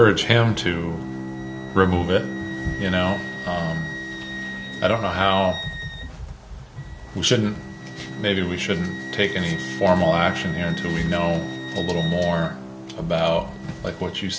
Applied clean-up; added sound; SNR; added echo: none; Bowed string instrument + Wind instrument, woodwind instrument; 9 dB; none.